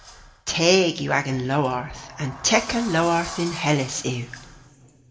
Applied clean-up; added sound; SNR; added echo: none; Sliding door; 17 dB; reverberation time 1.8 s.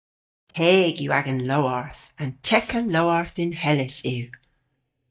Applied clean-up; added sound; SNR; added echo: neural mask model DeepFilterNet 3.